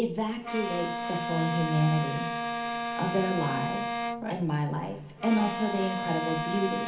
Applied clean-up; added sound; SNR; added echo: none; Bowed string instrument; 3 dB; reverberation time 0.4 s.